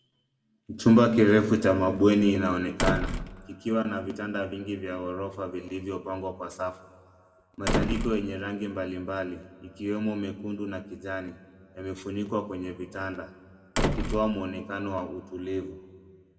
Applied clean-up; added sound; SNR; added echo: none; Slam; 4 dB; reverberation time 1.5 s.